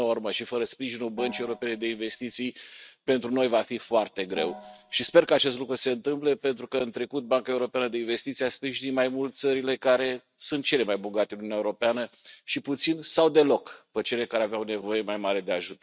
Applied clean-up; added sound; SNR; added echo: neural mask model RNNoise.